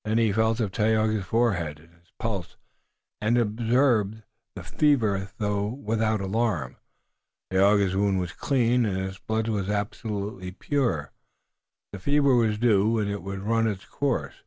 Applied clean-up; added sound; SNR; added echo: none; none; none; none.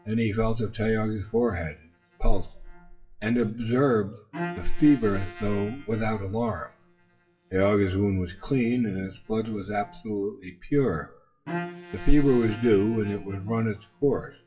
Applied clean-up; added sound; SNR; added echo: classical method WPE with log-MMSE.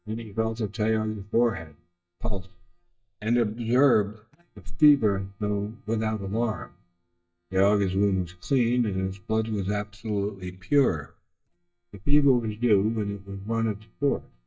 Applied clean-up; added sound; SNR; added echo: neural mask model DeepFilterNet 3.